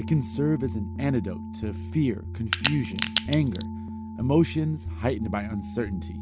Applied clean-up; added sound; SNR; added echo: none; Crack; 4 dB; none.